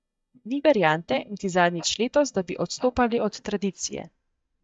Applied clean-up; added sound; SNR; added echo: neural mask model DeepFilterNet 3.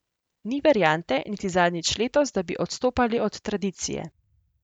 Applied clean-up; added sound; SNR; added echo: none; none; none; none.